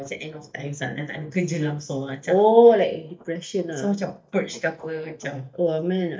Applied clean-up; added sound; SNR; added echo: neural mask model DeepFilterNet 3.